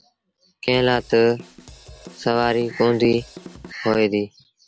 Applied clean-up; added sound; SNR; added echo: none; Drum / Drum kit; 20 dB; none.